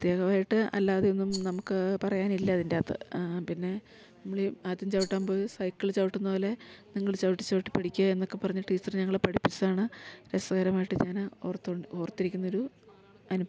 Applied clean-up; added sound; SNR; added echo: none; Rattle; 16 dB; none.